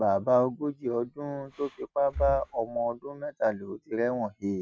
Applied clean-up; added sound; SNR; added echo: neural mask model RNNoise.